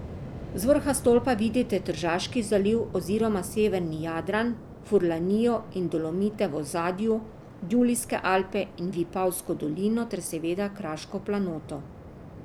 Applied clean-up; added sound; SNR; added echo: none; Waves, surf; 15 dB; none.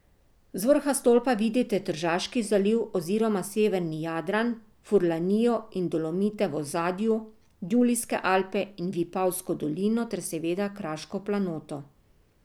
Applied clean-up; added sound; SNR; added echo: none; none; none; none.